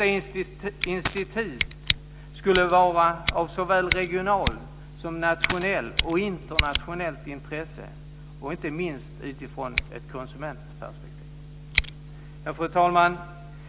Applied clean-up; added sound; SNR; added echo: none; Scissors + Coin (dropping); 7 dB; none.